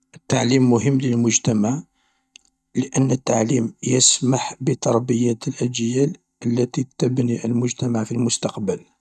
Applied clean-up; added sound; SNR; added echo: neural mask model DeepFilterNet 3.